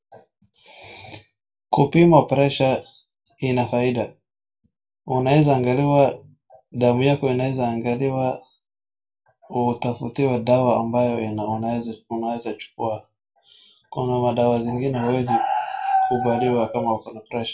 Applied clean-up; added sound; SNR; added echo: none; none; none; reverberation time 0.2 s.